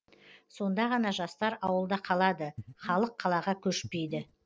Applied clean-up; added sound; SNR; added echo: none; Breathing; 13 dB; none.